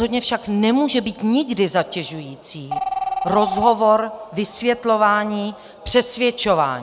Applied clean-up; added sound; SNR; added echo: none; Telephone; 9 dB; none.